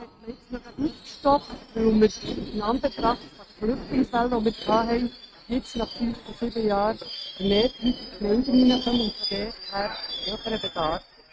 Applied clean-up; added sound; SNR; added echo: neural mask model RNNoise.